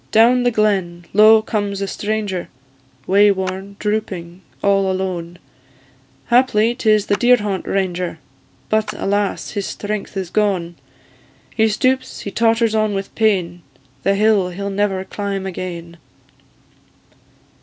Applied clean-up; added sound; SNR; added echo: none; Clapping; 19 dB; none.